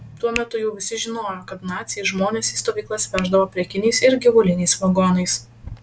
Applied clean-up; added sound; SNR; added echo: none; Hands; 20 dB; none.